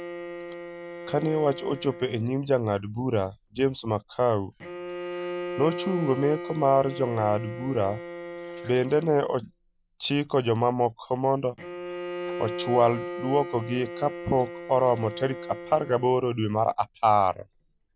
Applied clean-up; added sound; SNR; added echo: none; Bowed string instrument; 11 dB; none.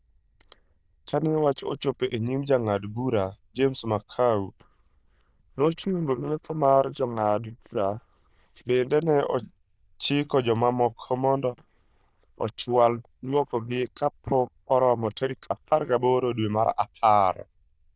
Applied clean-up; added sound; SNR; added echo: neural diffusion model UNIVERSE++.